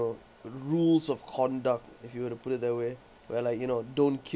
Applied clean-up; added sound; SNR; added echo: none; none; none; none.